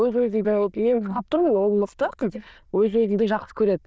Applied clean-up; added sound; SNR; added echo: neural diffusion model UNIVERSE++.